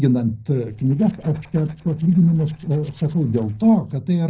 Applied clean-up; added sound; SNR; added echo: neural separator model SepFormer DNS4.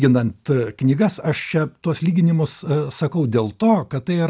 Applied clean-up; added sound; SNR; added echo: none; none; none; none.